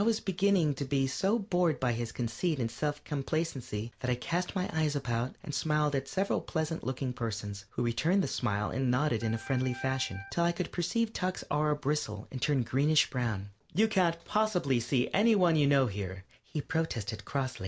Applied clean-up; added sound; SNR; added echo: none; Organ; 14 dB; none.